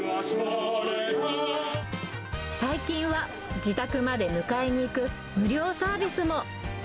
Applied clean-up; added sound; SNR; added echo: none; Zipper (clothing) + Wind instrument, woodwind instrument; 20 dB; none.